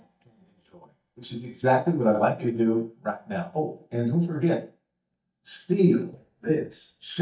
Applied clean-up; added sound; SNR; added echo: neural mask model DeepFilterNet 3.